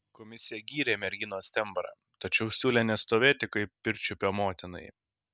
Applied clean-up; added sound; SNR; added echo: none; none; none; none.